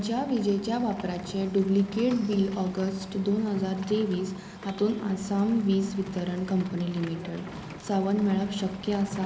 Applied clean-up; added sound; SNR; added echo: none; Rain; 15 dB; none.